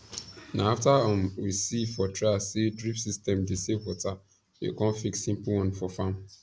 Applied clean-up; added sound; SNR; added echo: none; none; none; none.